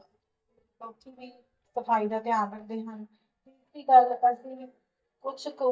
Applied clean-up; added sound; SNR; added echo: neural mask model DeepFilterNet 3.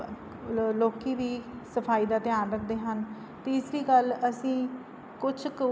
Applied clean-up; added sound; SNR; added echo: none; none; none; none.